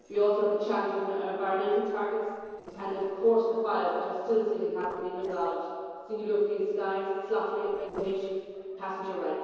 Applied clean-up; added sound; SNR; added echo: neural separator model SepFormer DNS4.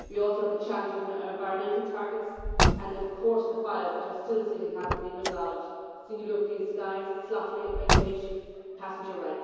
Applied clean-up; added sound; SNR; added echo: none; Car; 1 dB; reverberation time 2.2 s.